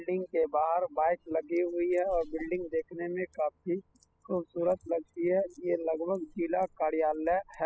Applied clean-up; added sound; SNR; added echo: classical method spectral subtraction.